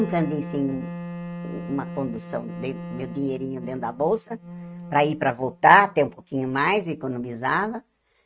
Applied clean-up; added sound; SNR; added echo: neural mask model RNNoise.